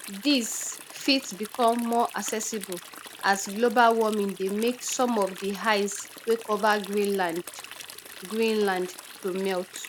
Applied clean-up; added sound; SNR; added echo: none; Stream; 15 dB; none.